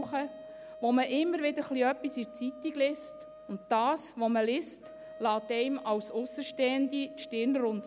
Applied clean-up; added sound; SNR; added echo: none; Wind instrument, woodwind instrument; 16 dB; none.